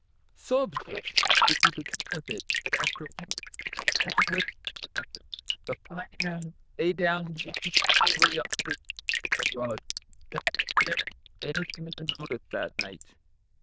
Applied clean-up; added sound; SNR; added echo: neural diffusion model UNIVERSE++.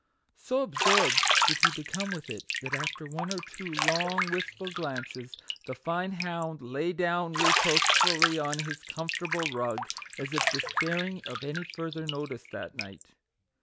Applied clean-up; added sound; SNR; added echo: none; Bathtub (filling or washing); -3 dB; none.